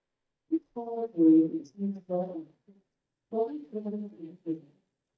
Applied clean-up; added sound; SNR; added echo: neural mask model DeepFilterNet 3.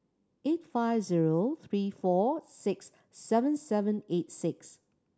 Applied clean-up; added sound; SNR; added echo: none; none; none; none.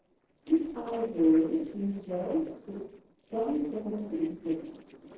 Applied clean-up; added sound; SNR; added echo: neural separator model SepFormer DNS4.